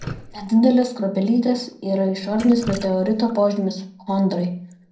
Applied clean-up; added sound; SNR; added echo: none; Drip; 18 dB; reverberation time 0.5 s.